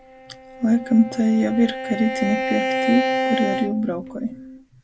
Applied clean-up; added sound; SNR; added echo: none; Bowed string instrument; 4 dB; none.